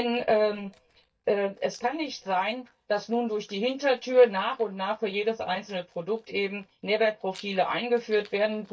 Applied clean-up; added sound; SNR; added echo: neural mask model DeepFilterNet 3.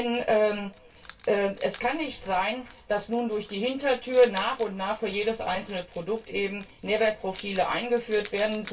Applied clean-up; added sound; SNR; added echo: none; Wild animals; 20 dB; reverberation time 0.2 s.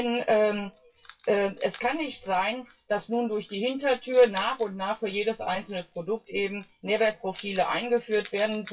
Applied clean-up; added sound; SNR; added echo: classical method WPE with log-MMSE.